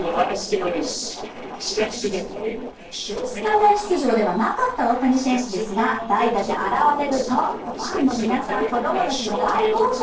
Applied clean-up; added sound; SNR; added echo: neural separator model SepFormer DNS4.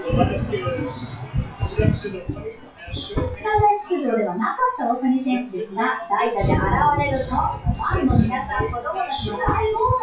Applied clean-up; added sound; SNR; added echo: classical method WPE with log-MMSE.